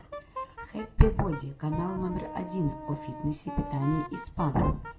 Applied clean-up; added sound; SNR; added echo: none; Wind instrument, woodwind instrument; 12 dB; reverberation time 0.4 s.